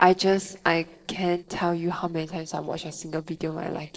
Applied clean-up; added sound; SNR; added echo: neural separator model SepFormer DNS4.